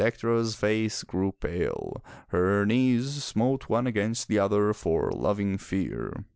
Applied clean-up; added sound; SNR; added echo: none; none; none; none.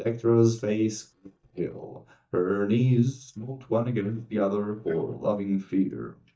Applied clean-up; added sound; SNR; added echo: neural mask model DeepFilterNet 3.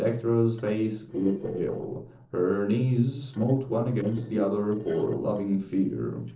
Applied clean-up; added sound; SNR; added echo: neural separator model SepFormer DNS4.